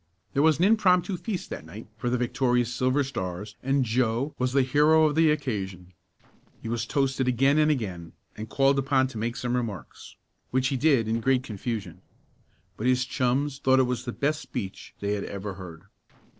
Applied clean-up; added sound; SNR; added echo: neural separator model SepFormer DNS4.